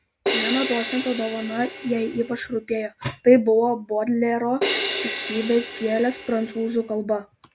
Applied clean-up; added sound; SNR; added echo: none; Crash cymbal; 6 dB; none.